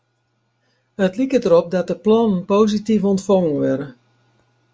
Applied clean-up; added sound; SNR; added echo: none; none; none; none.